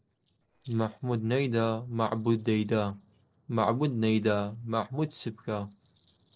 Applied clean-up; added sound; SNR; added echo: neural separator model SepFormer DNS4.